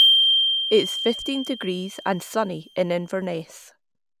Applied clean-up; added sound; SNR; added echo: none; Glockenspiel; -2 dB; none.